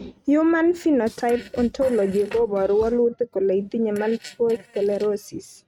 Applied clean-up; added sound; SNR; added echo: neural mask model RNNoise.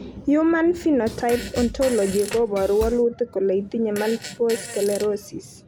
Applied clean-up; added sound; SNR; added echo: none; Drum kit + Fart; 14 dB; none.